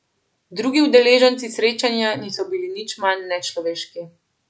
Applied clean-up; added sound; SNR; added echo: none; none; none; none.